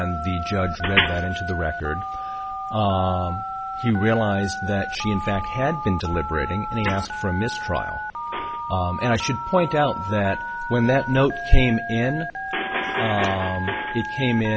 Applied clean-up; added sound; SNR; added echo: none; Telephone; 7 dB; none.